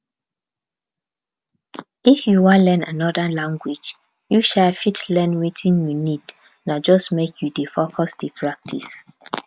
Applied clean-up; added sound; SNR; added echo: none; none; none; none.